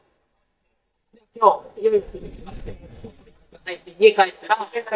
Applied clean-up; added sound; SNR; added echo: neural mask model DeepFilterNet 3.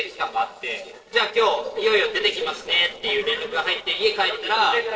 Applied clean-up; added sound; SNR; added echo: neural separator model SepFormer DNS4.